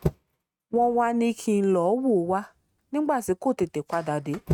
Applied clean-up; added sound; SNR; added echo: neural mask model RNNoise.